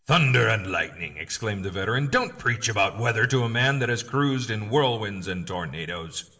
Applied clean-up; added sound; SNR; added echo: none; none; none; reverberation time 1.0 s.